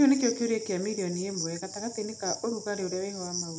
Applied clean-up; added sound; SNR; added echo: none; Cricket; 10 dB; none.